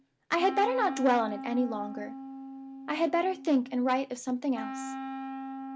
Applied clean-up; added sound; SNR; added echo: none; Wind instrument, woodwind instrument; 10 dB; none.